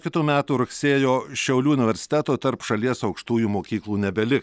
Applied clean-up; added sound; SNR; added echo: none; none; none; none.